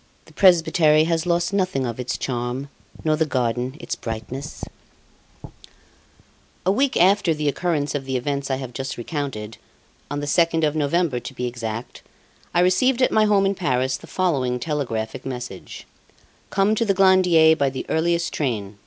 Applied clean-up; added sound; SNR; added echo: none; none; none; none.